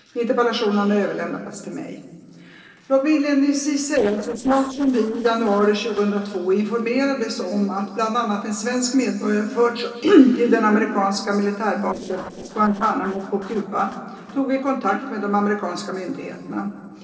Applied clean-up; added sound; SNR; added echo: neural separator model SepFormer DNS4.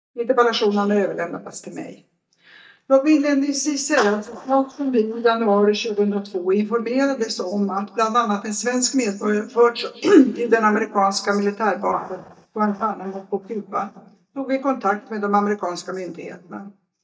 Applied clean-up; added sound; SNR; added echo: neural mask model DeepFilterNet 3.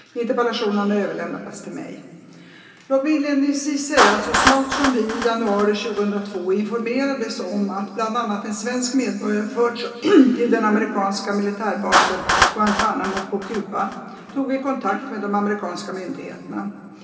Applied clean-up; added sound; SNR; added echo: none; Clapping; 6 dB; reverberation time 2.5 s.